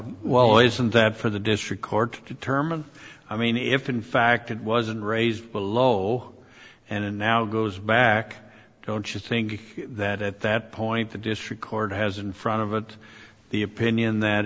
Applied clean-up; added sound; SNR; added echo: none; none; none; none.